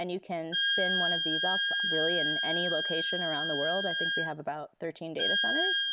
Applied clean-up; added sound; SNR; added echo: none; Wind instrument, woodwind instrument; -4 dB; none.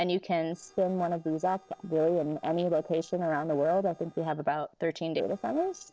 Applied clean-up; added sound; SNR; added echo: neural separator model SepFormer DNS4.